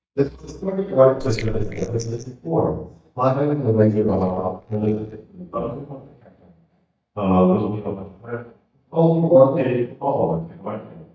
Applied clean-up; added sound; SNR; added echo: neural mask model DeepFilterNet 3.